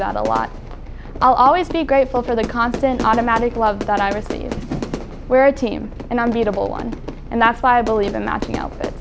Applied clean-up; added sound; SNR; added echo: none; Fire / Fireworks; 11 dB; none.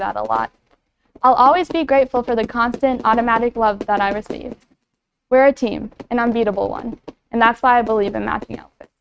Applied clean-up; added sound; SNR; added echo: neural mask model RNNoise.